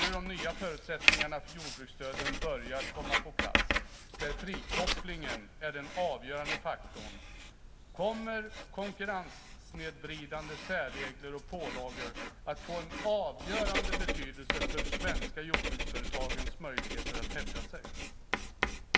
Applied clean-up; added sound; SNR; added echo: none; Writing; -4 dB; none.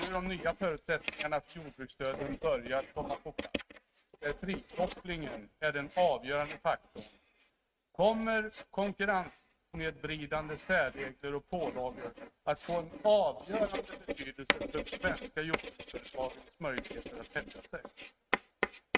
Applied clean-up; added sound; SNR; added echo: neural mask model RNNoise.